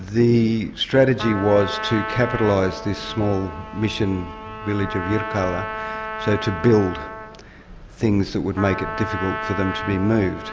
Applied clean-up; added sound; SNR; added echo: none; Trumpet; 9 dB; none.